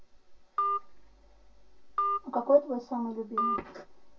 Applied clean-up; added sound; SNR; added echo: none; Telephone; 2 dB; reverberation time 0.1 s.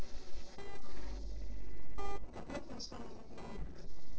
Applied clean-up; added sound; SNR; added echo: neural separator model SepFormer DNS4.